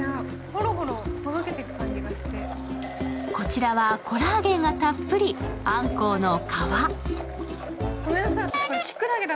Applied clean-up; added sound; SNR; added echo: none; Domestic sounds, home sounds; 14 dB; none.